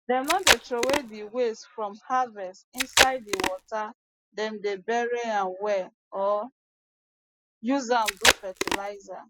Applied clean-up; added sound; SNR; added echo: none; Packing tape, duct tape; -4 dB; none.